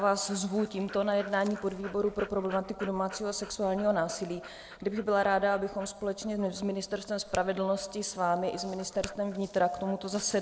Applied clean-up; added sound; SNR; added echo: none; Finger snapping + Dog; 19 dB; none.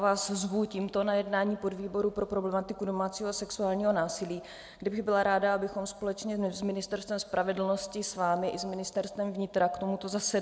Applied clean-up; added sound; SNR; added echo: none; none; none; none.